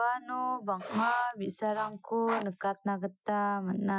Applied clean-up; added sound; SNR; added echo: classical method Wiener filter.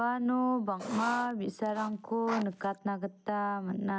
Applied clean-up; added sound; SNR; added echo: none; Writing; 11 dB; none.